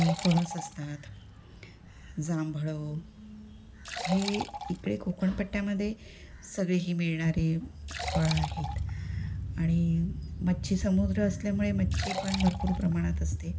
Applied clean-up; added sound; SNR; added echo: none; Liquid; 12 dB; none.